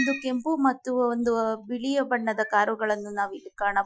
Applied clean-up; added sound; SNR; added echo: classical method Wiener filter.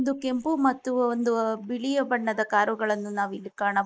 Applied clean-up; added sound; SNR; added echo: neural mask model Resemble Enhance denoiser.